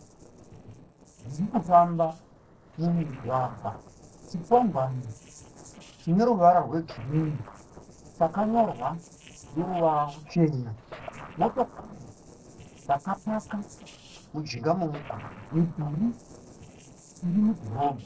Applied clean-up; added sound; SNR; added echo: neural separator model SepFormer DNS4.